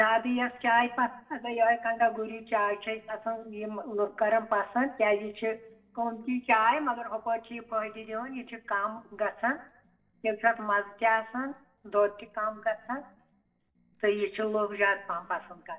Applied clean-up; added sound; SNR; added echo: neural separator model SepFormer DNS4.